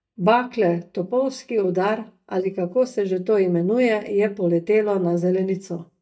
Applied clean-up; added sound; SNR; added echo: neural mask model DeepFilterNet 3.